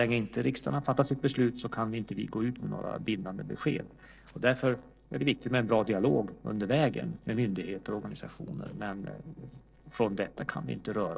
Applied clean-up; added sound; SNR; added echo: neural separator model SepFormer DNS4.